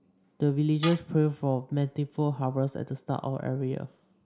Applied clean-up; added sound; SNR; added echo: none; Tools; 17 dB; none.